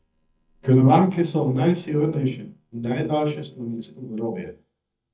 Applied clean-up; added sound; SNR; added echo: neural mask model DeepFilterNet 3.